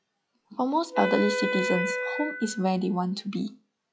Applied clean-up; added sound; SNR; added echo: classical method log-MMSE.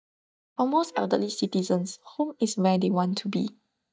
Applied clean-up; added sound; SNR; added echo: neural mask model DeepFilterNet 3.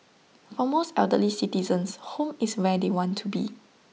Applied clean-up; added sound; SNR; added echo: none; none; none; none.